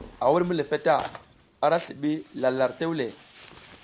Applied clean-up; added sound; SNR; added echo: none; Tearing; 19 dB; none.